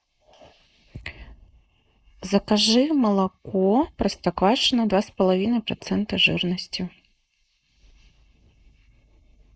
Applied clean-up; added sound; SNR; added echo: neural mask model Resemble Enhance denoiser.